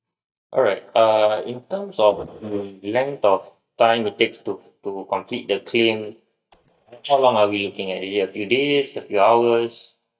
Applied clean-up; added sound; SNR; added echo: neural mask model DeepFilterNet 3.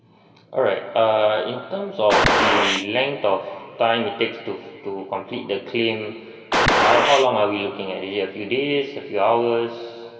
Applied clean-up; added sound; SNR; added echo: none; Gunshot, gunfire; -3 dB; reverberation time 2.3 s.